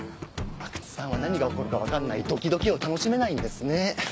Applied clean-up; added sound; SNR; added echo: none; none; none; none.